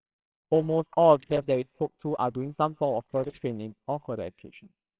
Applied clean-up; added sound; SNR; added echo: neural separator model SepFormer WHAMR!.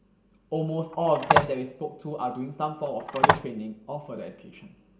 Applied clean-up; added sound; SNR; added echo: none; Telephone; -5 dB; reverberation time 0.6 s.